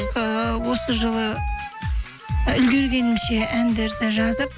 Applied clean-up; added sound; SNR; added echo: none; Wind instrument, woodwind instrument; 11 dB; none.